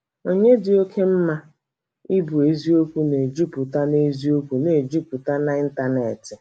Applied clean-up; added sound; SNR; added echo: neural mask model Resemble Enhance denoiser.